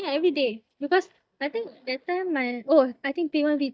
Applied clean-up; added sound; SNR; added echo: neural mask model DeepFilterNet 3.